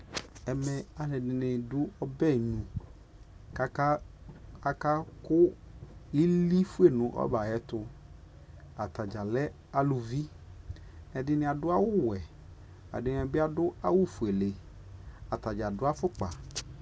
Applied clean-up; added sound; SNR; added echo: none; none; none; none.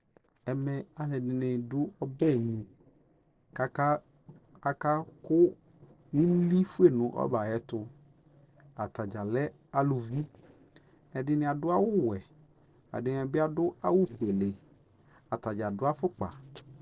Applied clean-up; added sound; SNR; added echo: neural separator model SepFormer DNS4.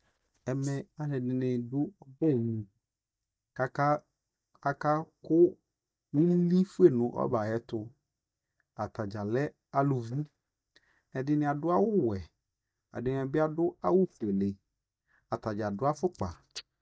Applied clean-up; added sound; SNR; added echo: neural mask model DeepFilterNet 3.